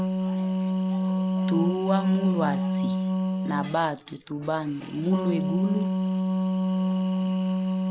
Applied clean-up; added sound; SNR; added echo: none; Wind instrument, woodwind instrument; -5 dB; none.